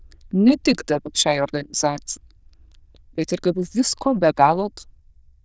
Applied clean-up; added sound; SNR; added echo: neural diffusion model UNIVERSE++.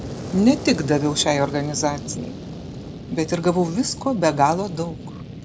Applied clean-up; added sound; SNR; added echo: none; Fire; 11 dB; none.